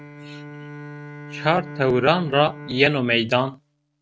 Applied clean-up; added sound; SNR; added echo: neural mask model RNNoise.